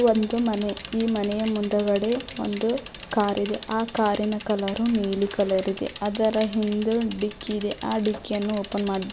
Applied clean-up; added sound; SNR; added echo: none; Bicycle; 9 dB; none.